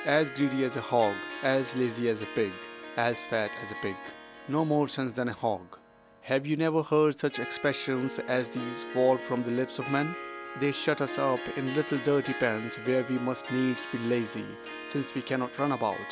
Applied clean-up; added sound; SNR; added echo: none; Harp; 11 dB; none.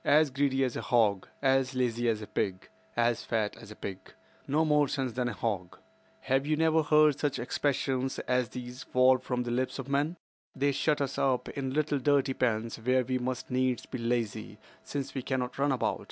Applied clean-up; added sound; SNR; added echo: none; none; none; none.